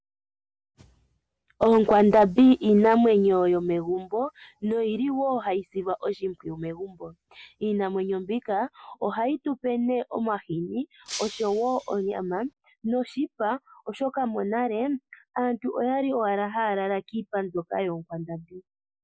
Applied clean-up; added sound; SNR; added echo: none; Shatter; 16 dB; none.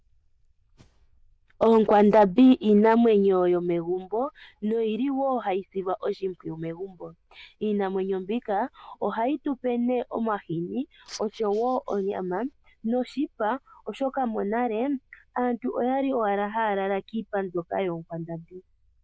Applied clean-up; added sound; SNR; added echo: neural diffusion model UNIVERSE++.